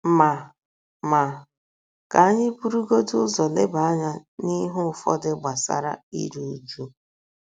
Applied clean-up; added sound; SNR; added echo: none; none; none; none.